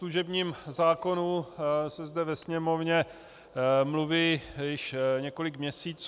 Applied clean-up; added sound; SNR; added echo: none; none; none; none.